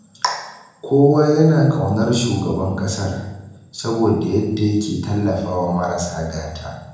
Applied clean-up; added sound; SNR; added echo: none; none; none; reverberation time 0.8 s.